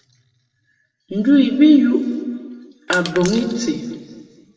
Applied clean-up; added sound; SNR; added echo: none; Crushing; 11 dB; reverberation time 1.7 s.